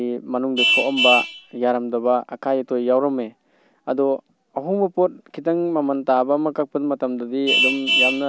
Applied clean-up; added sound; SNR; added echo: none; Vehicle horn, car horn, honking; 4 dB; none.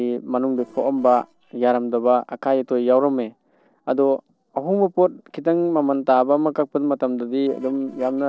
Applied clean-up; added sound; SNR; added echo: neural separator model SepFormer DNS4.